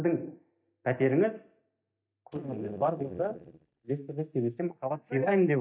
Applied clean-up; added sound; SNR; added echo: neural mask model DeepFilterNet 3.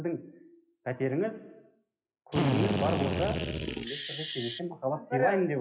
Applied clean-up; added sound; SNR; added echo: classical method WPE with log-MMSE.